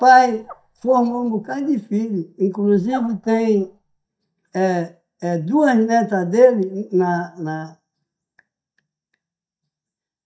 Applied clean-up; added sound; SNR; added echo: neural mask model DeepFilterNet 3.